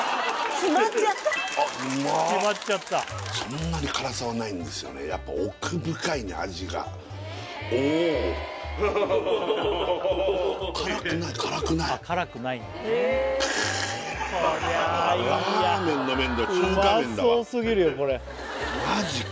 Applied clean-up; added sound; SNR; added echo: none; none; none; none.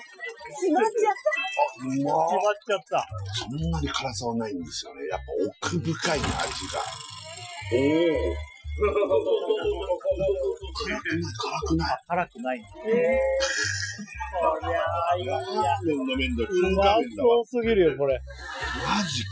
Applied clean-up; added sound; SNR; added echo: classical method Wiener filter.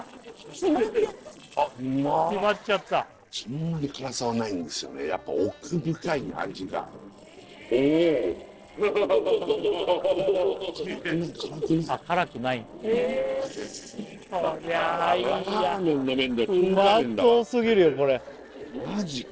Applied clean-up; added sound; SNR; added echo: neural separator model SepFormer DNS4.